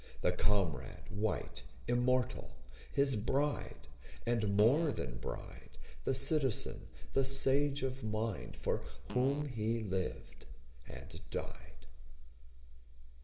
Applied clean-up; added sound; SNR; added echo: none; Fart; 20 dB; reverberation time 0.9 s.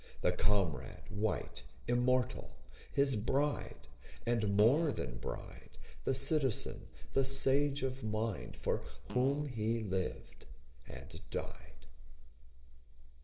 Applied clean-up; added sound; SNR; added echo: neural separator model SepFormer DNS4.